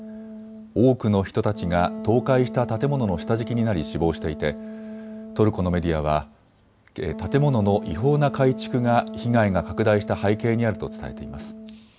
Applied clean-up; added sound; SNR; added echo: none; Wind instrument, woodwind instrument; 12 dB; none.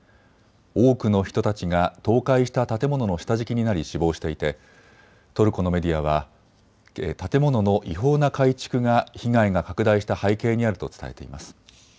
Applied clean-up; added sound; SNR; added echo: none; none; none; none.